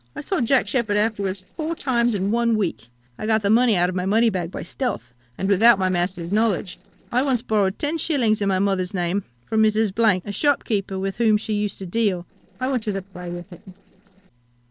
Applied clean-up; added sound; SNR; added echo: neural separator model SepFormer DNS4.